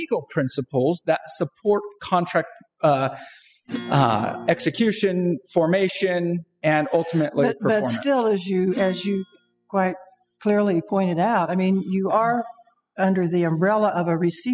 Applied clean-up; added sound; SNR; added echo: classical method spectral subtraction.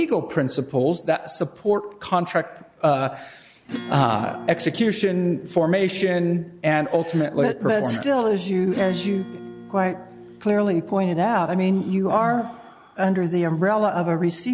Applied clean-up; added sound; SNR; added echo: none; Acoustic guitar / Strum; 16 dB; none.